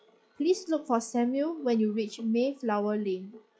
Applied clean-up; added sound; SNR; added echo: classical method log-MMSE.